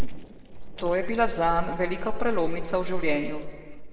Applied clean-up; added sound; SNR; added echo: neural separator model SepFormer DNS4.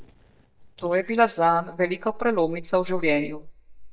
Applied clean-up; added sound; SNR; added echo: neural mask model DeepFilterNet 3.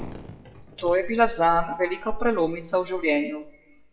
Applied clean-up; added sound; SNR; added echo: classical method WPE with log-MMSE.